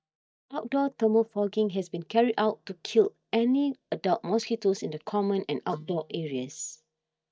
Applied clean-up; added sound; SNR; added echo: neural mask model DeepFilterNet 3.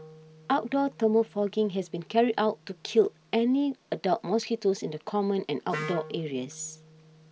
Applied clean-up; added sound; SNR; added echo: none; Wind instrument, woodwind instrument; 18 dB; none.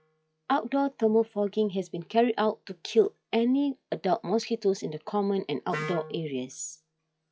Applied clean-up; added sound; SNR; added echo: classical method log-MMSE.